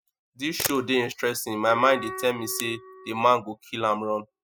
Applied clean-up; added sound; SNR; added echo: classical method spectral subtraction.